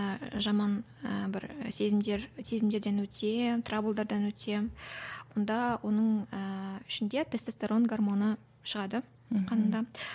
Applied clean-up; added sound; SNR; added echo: none; none; none; none.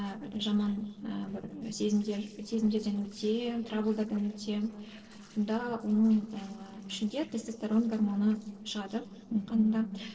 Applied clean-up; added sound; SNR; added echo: neural separator model SepFormer DNS4.